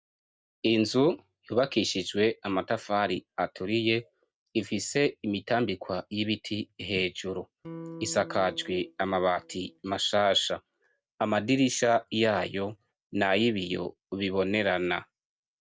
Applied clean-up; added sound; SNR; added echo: neural mask model DeepFilterNet 3.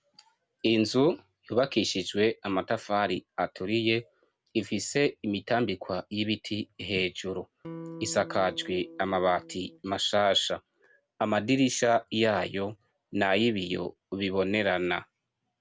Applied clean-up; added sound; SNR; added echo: none; Electric guitar; 15 dB; none.